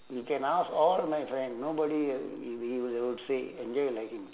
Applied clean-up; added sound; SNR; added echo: none; none; none; none.